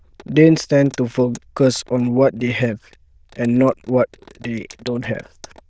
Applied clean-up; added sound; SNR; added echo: neural diffusion model UNIVERSE++.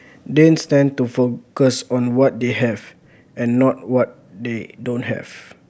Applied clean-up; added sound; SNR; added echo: none; none; none; none.